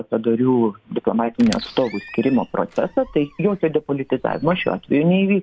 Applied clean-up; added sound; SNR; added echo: none; Squeak; 20 dB; none.